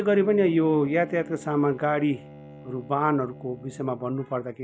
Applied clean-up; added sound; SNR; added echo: none; Bowed string instrument; 18 dB; none.